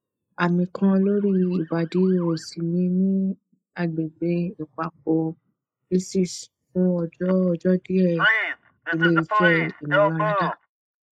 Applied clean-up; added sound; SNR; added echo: neural mask model Resemble Enhance denoiser.